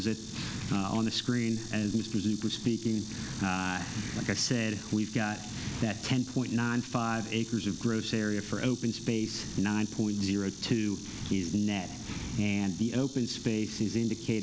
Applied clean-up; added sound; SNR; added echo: none; Insect; 15 dB; none.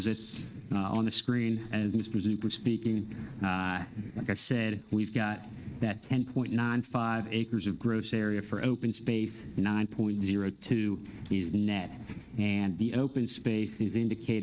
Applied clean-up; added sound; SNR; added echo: neural mask model RNNoise.